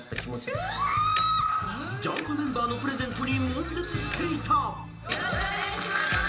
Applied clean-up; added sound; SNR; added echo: none; Tick-tock; 16 dB; reverberation time 1.4 s.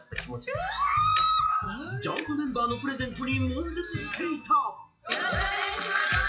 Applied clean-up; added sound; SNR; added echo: classical method WPE with log-MMSE.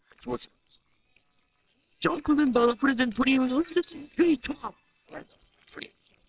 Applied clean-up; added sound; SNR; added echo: neural separator model SepFormer WHAMR!.